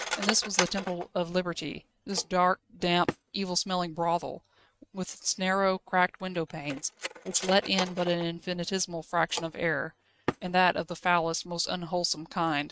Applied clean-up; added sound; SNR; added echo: neural mask model RNNoise.